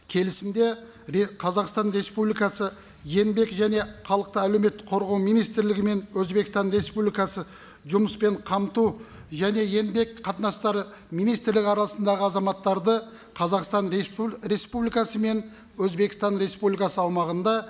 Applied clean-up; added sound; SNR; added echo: none; none; none; none.